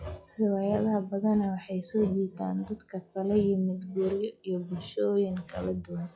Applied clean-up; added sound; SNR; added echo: classical method log-MMSE.